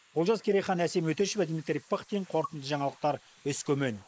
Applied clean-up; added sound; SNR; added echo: neural mask model Resemble Enhance denoiser.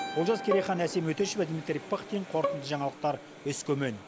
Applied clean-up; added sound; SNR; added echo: none; Keyboard (musical) + Bowed string instrument; 8 dB; none.